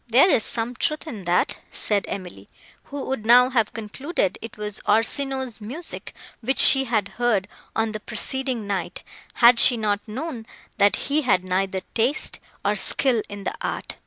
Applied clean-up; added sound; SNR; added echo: none; none; none; none.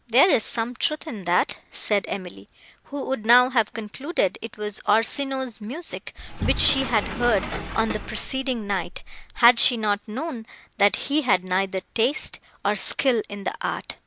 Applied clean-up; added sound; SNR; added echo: none; Sliding door; 7 dB; none.